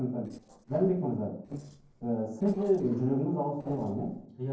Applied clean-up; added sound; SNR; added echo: neural separator model SepFormer DNS4.